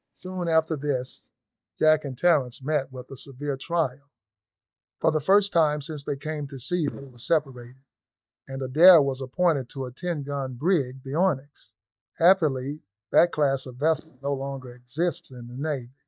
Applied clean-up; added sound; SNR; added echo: neural mask model DeepFilterNet 3.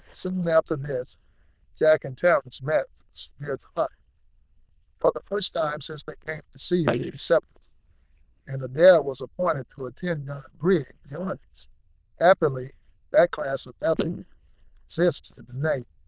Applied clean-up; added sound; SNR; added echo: neural diffusion model UNIVERSE++.